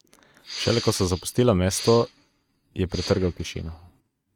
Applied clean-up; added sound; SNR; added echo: neural mask model RNNoise.